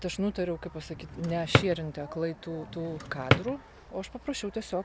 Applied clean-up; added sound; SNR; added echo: none; Drawer open or close; -2 dB; none.